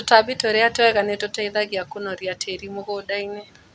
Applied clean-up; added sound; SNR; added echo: none; none; none; none.